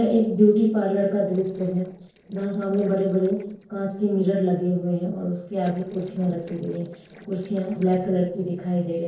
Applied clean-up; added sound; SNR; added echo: neural separator model SepFormer DNS4.